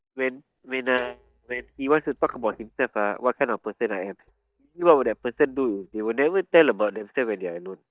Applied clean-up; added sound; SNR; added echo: neural mask model DeepFilterNet 3.